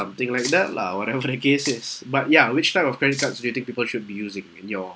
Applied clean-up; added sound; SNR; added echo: none; Rattle (instrument); 11 dB; none.